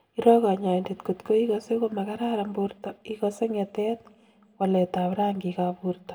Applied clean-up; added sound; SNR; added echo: none; none; none; reverberation time 0.3 s.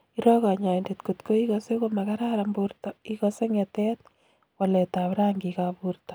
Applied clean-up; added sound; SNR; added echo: none; none; none; none.